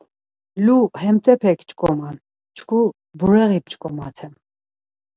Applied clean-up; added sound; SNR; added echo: none; none; none; none.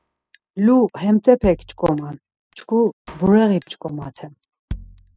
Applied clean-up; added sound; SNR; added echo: classical method spectral subtraction.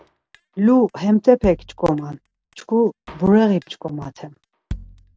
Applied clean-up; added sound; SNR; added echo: none; Drum kit; 19 dB; none.